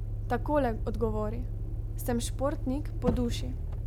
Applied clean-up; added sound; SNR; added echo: none; Motor vehicle (road); -1 dB; none.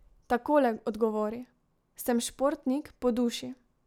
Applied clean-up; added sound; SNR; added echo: none; none; none; none.